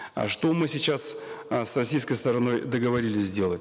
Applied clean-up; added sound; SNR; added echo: none; none; none; none.